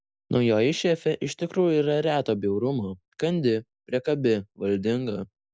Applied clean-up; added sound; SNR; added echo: none; none; none; none.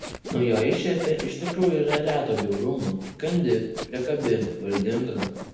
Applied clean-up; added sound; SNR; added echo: none; Sawing; 11 dB; reverberation time 0.9 s.